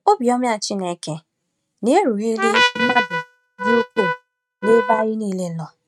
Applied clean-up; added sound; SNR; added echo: neural mask model RNNoise.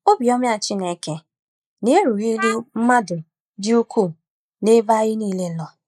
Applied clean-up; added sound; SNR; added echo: neural mask model Resemble Enhance denoiser.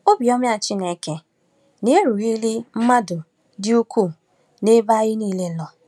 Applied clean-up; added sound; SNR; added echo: none; none; none; none.